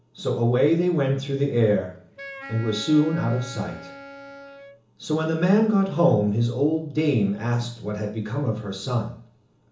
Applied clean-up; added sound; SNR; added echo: none; Wind instrument, woodwind instrument; 17 dB; reverberation time 0.8 s.